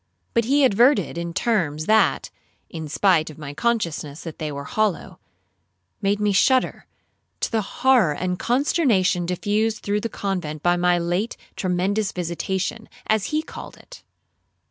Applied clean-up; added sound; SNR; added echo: none; none; none; none.